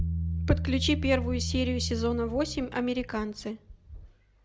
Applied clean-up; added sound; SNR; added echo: none; Bass guitar; 4 dB; none.